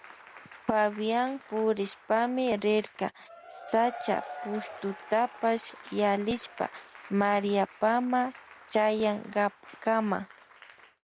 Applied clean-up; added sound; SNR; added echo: none; Applause / Crowd / Cheering; 18 dB; none.